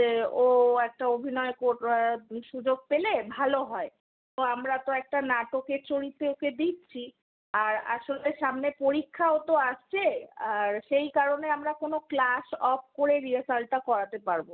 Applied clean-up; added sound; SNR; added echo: none; none; none; none.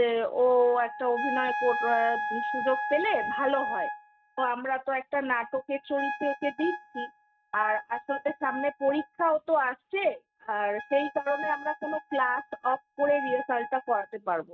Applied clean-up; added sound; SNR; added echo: neural mask model RNNoise.